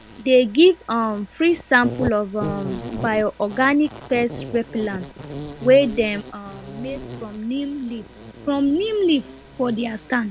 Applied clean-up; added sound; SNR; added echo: none; Insect; 13 dB; none.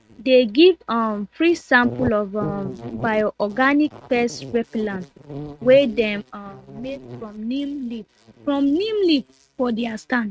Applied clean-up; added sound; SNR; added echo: neural mask model RNNoise.